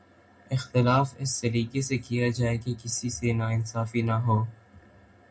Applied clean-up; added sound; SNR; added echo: none; none; none; reverberation time 0.2 s.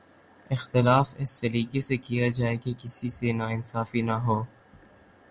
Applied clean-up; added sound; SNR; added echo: none; none; none; none.